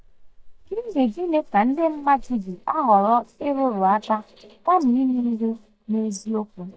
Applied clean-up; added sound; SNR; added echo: neural mask model DeepFilterNet 3.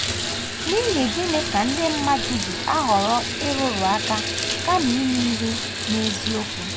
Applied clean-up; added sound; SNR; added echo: none; Bathtub (filling or washing) / Water tap, faucet; 2 dB; none.